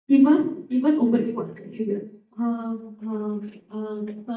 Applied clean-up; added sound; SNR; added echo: neural mask model DeepFilterNet 3.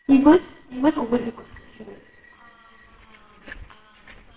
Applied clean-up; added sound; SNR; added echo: neural separator model SepFormer WHAMR!.